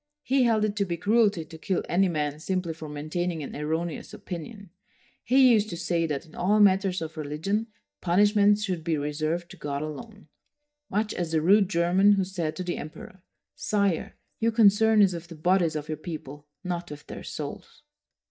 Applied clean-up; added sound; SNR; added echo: neural mask model DeepFilterNet 3.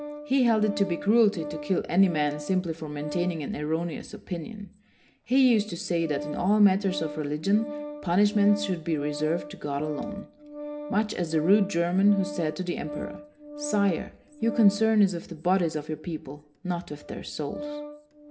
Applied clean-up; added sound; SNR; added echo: none; Organ; 12 dB; reverberation time 0.3 s.